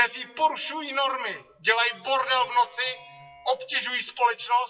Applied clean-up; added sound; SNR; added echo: classical method WPE with log-MMSE.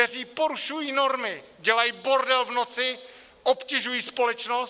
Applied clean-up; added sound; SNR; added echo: none; none; none; none.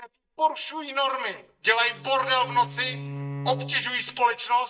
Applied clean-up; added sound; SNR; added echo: neural mask model DeepFilterNet 3.